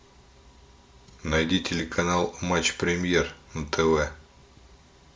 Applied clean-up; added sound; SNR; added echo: none; none; none; none.